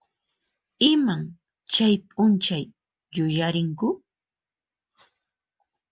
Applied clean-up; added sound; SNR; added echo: none; none; none; none.